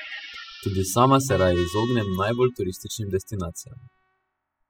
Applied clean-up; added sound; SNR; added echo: classical method spectral subtraction.